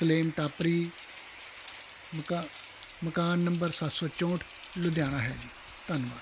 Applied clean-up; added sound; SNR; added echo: none; Rain; 14 dB; none.